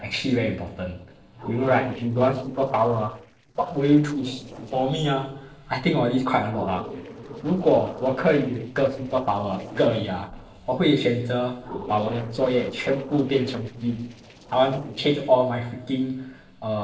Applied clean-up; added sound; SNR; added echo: neural separator model SepFormer DNS4.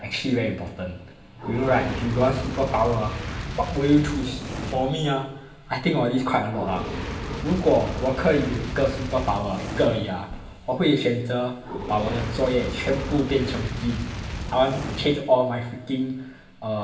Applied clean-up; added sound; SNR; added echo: none; Fire; 8 dB; reverberation time 0.8 s.